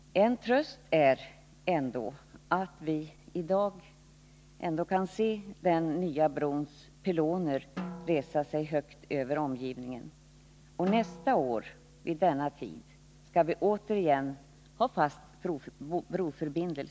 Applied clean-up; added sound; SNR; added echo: none; Drum; 15 dB; none.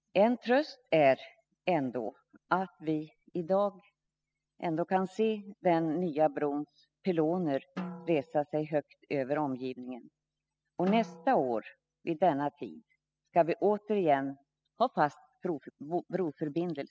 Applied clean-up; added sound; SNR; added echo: classical method spectral subtraction.